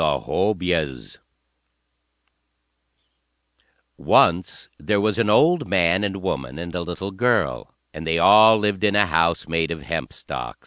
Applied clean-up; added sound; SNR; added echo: none; none; none; none.